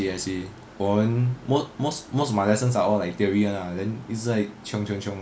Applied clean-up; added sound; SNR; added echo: none; none; none; none.